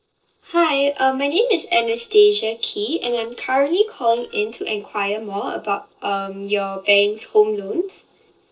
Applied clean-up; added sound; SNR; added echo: neural separator model SepFormer DNS4.